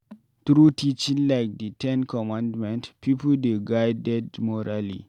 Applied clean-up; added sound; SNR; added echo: none; none; none; none.